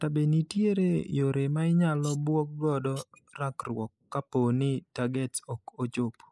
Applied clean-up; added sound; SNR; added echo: neural mask model Resemble Enhance denoiser.